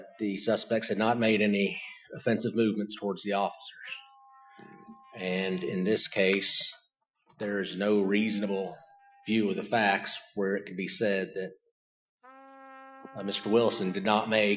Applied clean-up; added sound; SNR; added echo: classical method Wiener filter.